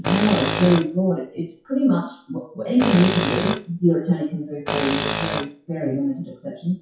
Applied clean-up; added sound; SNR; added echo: classical method WPE with log-MMSE.